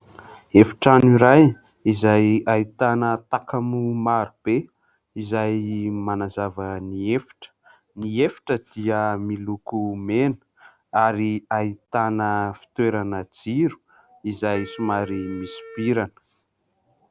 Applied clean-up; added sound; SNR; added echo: none; Wind instrument, woodwind instrument; 20 dB; none.